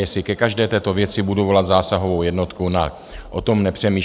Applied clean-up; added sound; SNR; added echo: none; none; none; none.